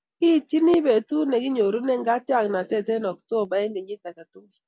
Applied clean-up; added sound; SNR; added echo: none; none; none; none.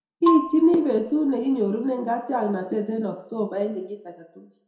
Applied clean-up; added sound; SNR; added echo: none; Marimba, xylophone; 7 dB; reverberation time 0.6 s.